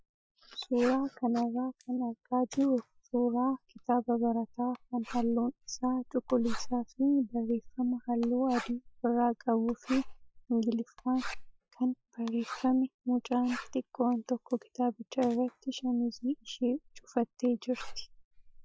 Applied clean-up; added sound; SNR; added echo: classical method Wiener filter.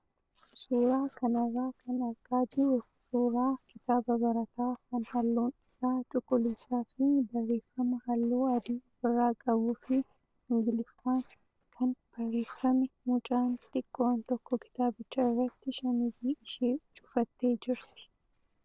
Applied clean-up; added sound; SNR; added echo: neural separator model SepFormer DNS4.